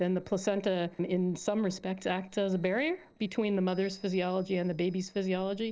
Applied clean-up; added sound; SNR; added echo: neural separator model SepFormer DNS4.